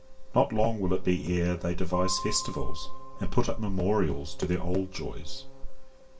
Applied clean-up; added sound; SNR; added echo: none; Piano; 17 dB; reverberation time 0.2 s.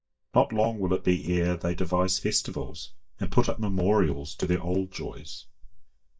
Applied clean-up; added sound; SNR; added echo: neural mask model DeepFilterNet 3.